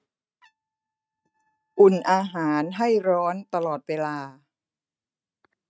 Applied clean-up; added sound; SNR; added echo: neural mask model RNNoise.